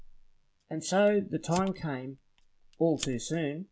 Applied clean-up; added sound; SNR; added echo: none; Fire; 17 dB; none.